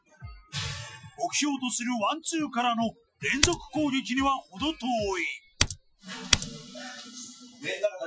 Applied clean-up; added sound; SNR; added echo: classical method Wiener filter.